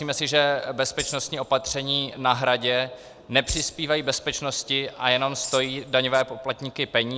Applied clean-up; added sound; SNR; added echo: none; Tambourine; 16 dB; none.